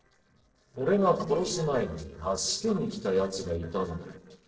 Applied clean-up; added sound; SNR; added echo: neural separator model SepFormer DNS4.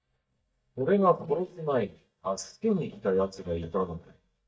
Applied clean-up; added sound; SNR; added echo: neural mask model DeepFilterNet 3.